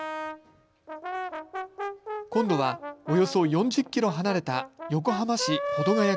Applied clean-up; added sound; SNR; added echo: none; Brass instrument; 7 dB; none.